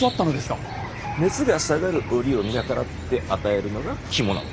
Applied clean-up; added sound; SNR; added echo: none; Cricket / Chicken, rooster; 8 dB; none.